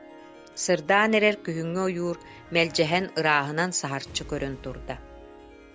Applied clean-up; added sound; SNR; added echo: none; Harp + Explosion; 19 dB; none.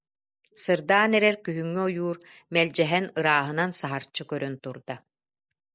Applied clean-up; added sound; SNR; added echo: none; none; none; none.